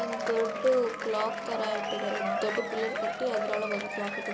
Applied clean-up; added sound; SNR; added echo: none; Applause / Crowd / Cheering; 2 dB; none.